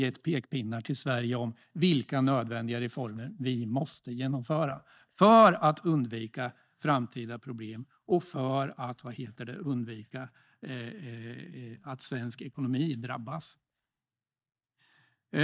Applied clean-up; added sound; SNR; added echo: neural mask model DeepFilterNet 3.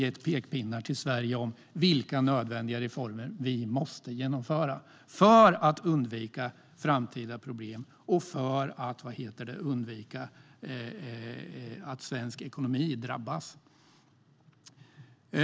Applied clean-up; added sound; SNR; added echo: none; none; none; none.